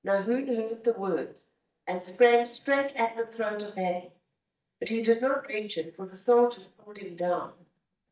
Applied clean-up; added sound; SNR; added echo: neural mask model DeepFilterNet 3.